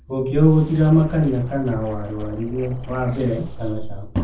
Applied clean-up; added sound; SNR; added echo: neural separator model SepFormer DNS4.